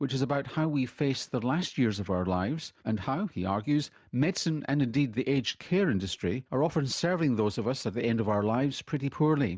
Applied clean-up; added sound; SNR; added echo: none; none; none; none.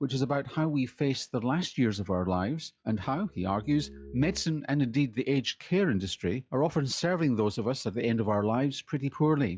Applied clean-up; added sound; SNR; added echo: classical method log-MMSE.